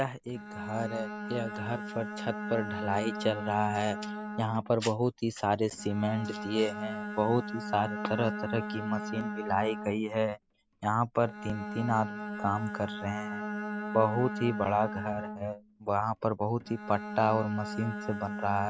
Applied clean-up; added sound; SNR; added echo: none; Bowed string instrument; 7 dB; none.